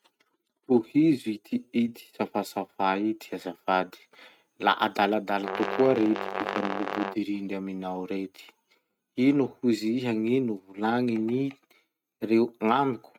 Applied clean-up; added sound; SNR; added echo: neural mask model RNNoise.